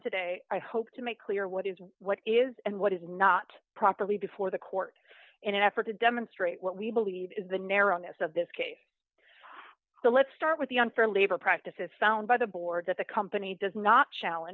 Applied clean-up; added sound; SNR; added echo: none; none; none; none.